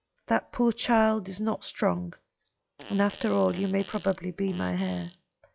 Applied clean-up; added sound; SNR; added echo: classical method log-MMSE.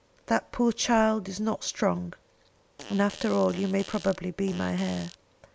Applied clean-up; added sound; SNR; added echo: none; Fart; 17 dB; none.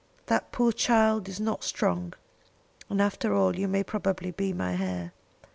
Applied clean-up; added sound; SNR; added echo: none; none; none; none.